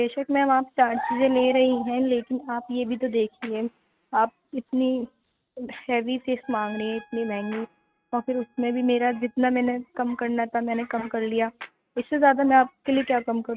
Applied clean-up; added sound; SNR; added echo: neural mask model RNNoise.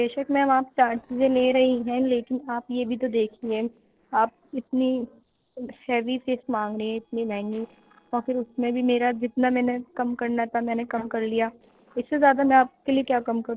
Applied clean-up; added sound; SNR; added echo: neural separator model SepFormer DNS4.